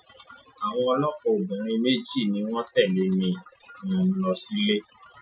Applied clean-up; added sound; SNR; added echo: classical method Wiener filter.